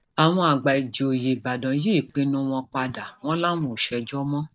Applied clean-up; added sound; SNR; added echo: neural mask model DeepFilterNet 3.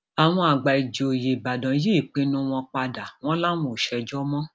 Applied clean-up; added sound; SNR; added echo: none; none; none; none.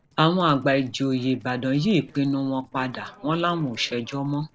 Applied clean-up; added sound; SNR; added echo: neural separator model SepFormer DNS4.